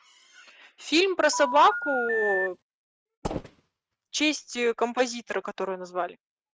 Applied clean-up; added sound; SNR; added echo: neural mask model RNNoise.